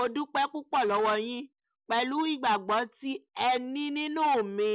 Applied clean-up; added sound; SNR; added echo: none; none; none; none.